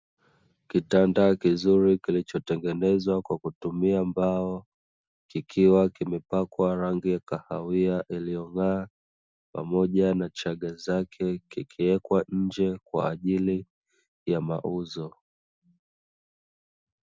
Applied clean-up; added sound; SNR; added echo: none; none; none; none.